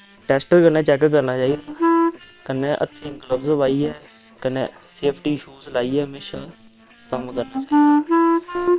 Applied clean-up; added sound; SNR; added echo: neural separator model SepFormer WHAM!.